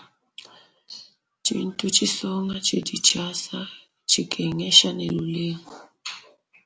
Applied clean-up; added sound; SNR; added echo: none; none; none; none.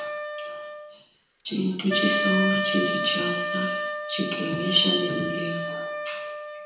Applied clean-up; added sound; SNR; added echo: none; Wind instrument, woodwind instrument; 2 dB; reverberation time 0.9 s.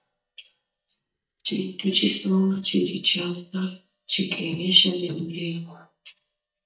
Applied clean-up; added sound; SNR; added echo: neural mask model DeepFilterNet 3.